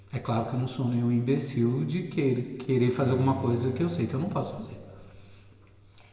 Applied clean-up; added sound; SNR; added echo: none; Bowed string instrument; 16 dB; reverberation time 2.0 s.